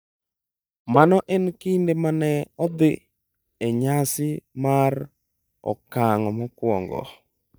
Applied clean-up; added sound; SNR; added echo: neural mask model DeepFilterNet 3.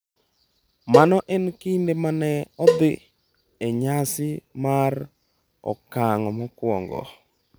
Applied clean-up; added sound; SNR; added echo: none; Cowbell; 0 dB; none.